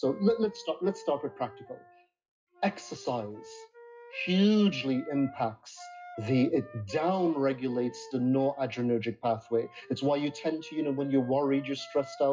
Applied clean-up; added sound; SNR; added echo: classical method WPE with log-MMSE.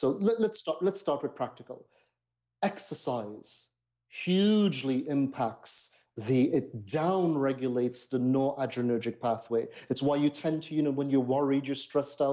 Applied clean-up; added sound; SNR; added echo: none; none; none; none.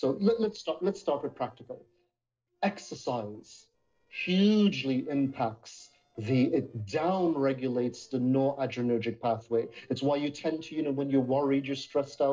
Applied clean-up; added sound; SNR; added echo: neural separator model SepFormer DNS4.